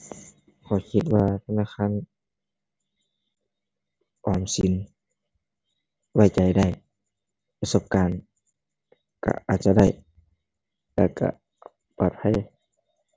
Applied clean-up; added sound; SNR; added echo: none; none; none; none.